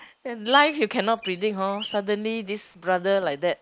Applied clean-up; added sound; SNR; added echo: neural mask model Resemble Enhance denoiser.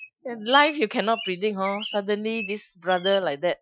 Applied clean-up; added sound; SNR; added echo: classical method Wiener filter.